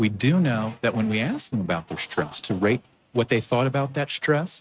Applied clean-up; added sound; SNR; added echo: neural mask model RNNoise.